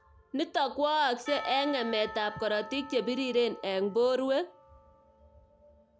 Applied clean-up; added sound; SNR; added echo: none; Percussion; 15 dB; none.